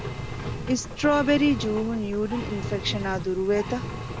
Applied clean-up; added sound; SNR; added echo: none; Engine; 7 dB; none.